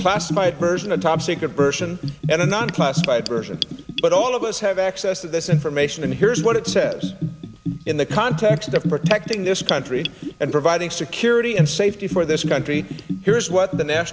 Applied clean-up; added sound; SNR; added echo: none; Bathtub (filling or washing) / Gurgling; 6 dB; none.